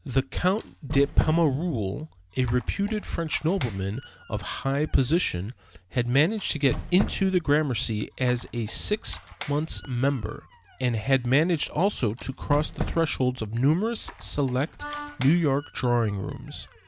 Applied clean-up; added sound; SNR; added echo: none; Wind instrument, woodwind instrument + Squeak; 14 dB; none.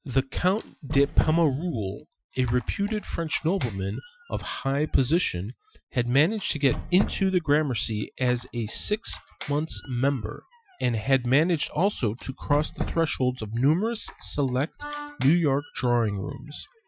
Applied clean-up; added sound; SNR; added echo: classical method Wiener filter.